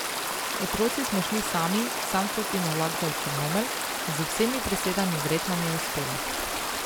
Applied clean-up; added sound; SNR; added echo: none; Stream; 0 dB; none.